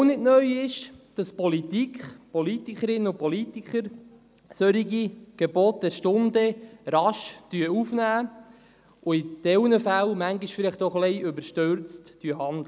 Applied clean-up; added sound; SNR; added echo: none; none; none; none.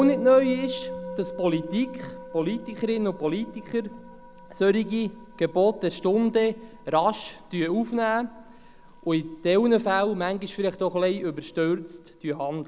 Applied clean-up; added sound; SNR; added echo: none; Musical instrument; 14 dB; none.